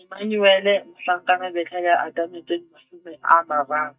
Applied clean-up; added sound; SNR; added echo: neural mask model DeepFilterNet 3.